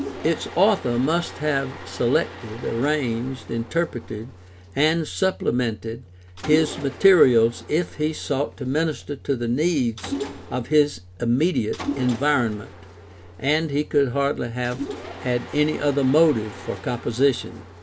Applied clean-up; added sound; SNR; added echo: none; Mechanisms; 14 dB; none.